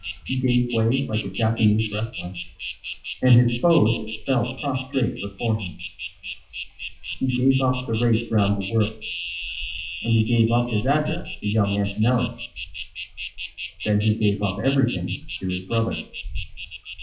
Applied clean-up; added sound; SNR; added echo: classical method WPE with log-MMSE.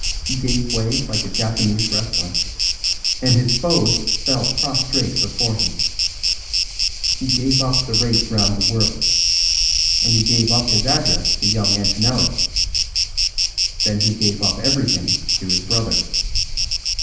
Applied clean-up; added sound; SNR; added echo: none; Insect; -4 dB; reverberation time 0.8 s.